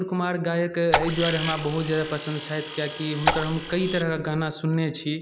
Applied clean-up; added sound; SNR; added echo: none; Tools + Raindrop / Splash, splatter; 3 dB; none.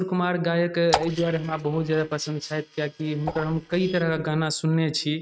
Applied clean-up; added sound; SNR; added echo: neural mask model RNNoise.